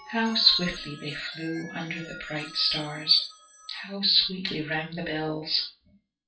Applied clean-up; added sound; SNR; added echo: classical method WPE with log-MMSE.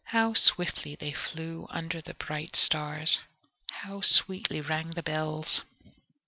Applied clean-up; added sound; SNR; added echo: none; none; none; none.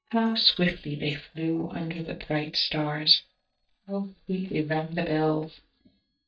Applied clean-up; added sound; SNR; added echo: neural mask model DeepFilterNet 3.